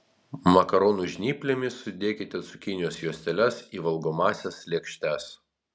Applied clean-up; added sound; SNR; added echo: none; none; none; none.